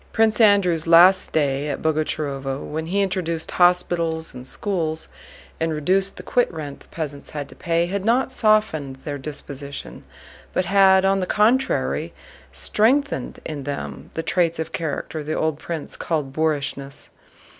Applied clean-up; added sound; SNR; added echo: none; none; none; none.